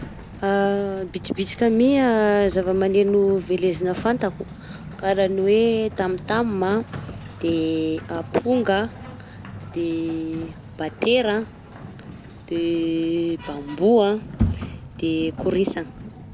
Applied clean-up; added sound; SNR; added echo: none; Sliding door; 12 dB; none.